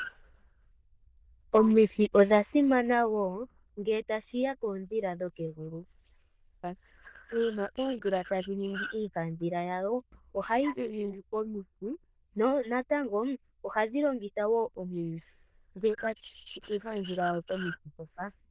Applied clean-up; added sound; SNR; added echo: neural diffusion model UNIVERSE++.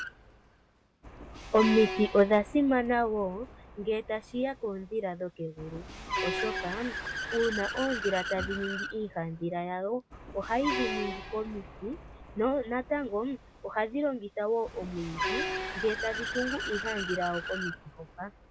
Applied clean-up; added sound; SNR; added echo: none; Truck + Accelerating, revving, vroom / Car; 7 dB; none.